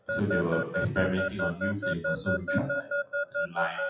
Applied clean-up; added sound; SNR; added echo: classical method WPE with log-MMSE.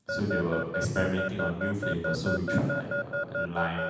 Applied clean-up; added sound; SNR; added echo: none; Alarm / Keyboard (musical); 2 dB; reverberation time 1.1 s.